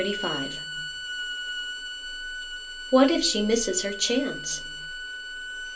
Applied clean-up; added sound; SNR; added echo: none; Bowed string instrument; 7 dB; reverberation time 0.3 s.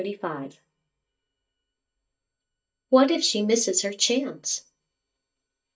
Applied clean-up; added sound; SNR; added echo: neural mask model DeepFilterNet 3.